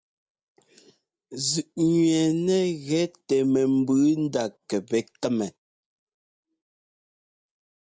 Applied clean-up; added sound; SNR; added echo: none; none; none; none.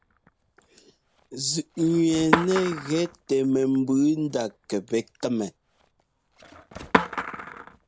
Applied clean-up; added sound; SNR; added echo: none; Skateboard; 6 dB; none.